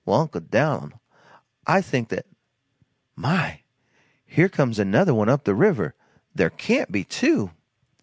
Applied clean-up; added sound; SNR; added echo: none; none; none; none.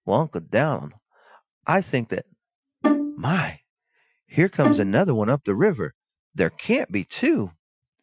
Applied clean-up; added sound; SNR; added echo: classical method Wiener filter.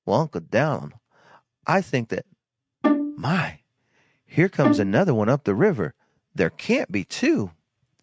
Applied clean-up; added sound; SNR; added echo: neural mask model RNNoise.